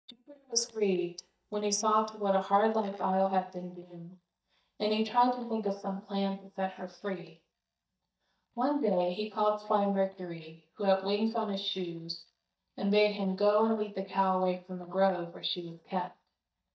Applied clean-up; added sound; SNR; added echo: neural mask model DeepFilterNet 3.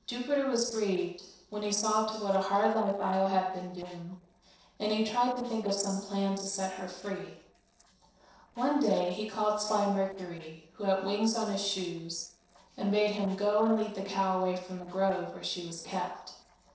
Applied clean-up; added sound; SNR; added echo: neural separator model SepFormer DNS4.